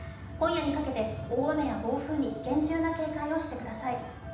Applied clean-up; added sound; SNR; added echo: none; Musical instrument; 16 dB; reverberation time 0.9 s.